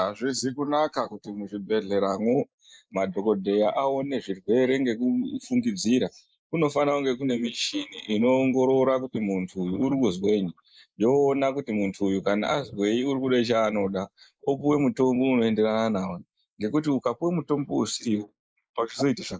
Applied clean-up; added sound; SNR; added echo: neural mask model Resemble Enhance denoiser.